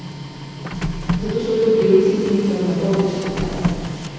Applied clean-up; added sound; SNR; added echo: none; Printer; 6 dB; reverberation time 2.1 s.